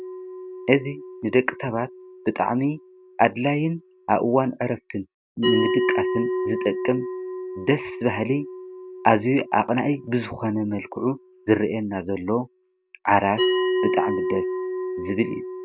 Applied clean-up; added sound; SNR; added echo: none; Bell; 5 dB; none.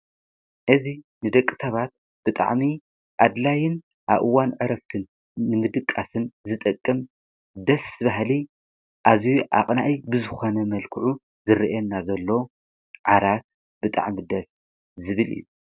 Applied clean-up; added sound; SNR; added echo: none; none; none; none.